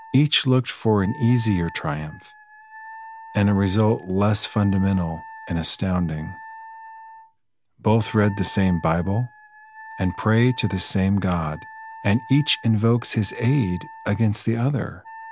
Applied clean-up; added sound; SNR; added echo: none; Wind instrument, woodwind instrument; 19 dB; none.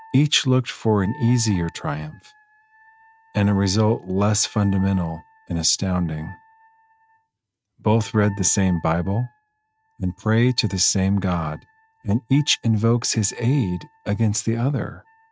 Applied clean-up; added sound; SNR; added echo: neural mask model RNNoise.